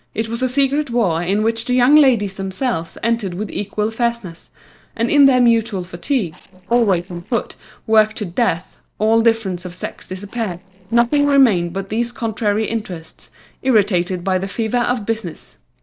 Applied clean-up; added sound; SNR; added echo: neural separator model SepFormer DNS4.